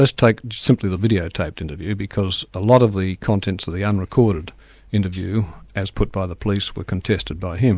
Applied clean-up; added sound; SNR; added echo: none; Tambourine; 12 dB; none.